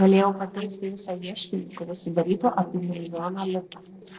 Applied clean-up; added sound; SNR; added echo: neural separator model SepFormer DNS4.